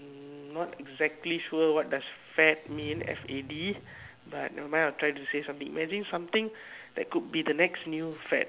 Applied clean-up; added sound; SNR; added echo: none; Animal; 17 dB; none.